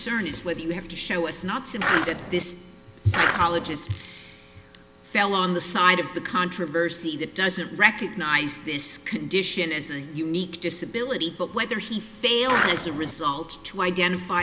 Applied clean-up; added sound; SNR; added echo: none; Skateboard; 0 dB; none.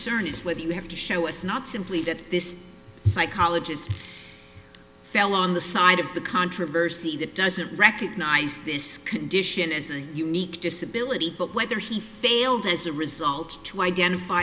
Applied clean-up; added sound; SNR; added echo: none; none; none; none.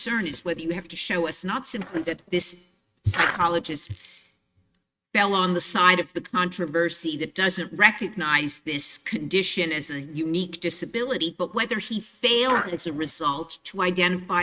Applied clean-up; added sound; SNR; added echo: neural mask model RNNoise.